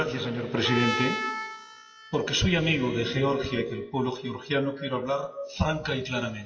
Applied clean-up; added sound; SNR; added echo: classical method WPE with log-MMSE.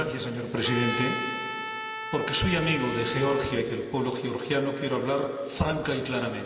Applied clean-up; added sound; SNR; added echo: none; Trumpet; 6 dB; reverberation time 2.9 s.